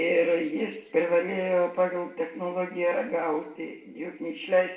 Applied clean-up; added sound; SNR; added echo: none; Rattle (instrument); 20 dB; reverberation time 0.6 s.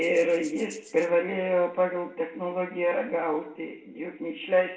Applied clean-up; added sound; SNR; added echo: neural separator model SepFormer DNS4.